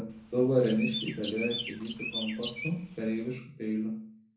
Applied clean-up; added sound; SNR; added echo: none; Chirp, tweet; 8 dB; reverberation time 0.5 s.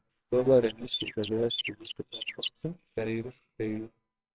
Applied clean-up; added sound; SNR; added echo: neural separator model SepFormer WHAMR!.